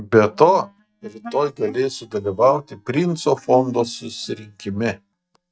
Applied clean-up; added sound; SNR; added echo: neural mask model DeepFilterNet 3.